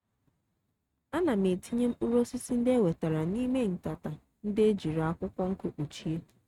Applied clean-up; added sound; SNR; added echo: neural mask model RNNoise.